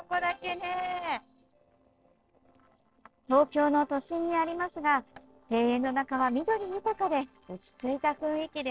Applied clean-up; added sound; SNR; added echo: neural separator model SepFormer DNS4.